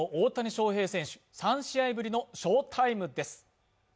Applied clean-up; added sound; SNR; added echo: none; none; none; none.